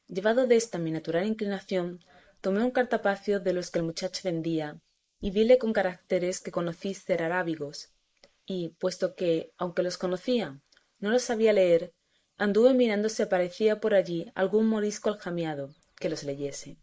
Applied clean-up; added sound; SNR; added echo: neural mask model Resemble Enhance denoiser.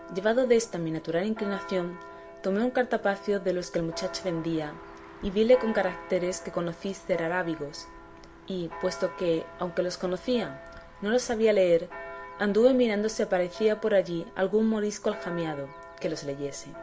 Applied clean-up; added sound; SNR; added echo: none; Church bell; 16 dB; none.